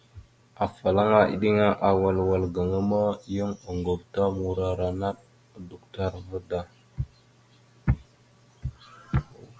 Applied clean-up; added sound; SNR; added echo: none; none; none; none.